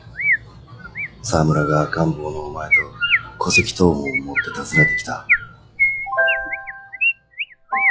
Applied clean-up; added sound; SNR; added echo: classical method log-MMSE.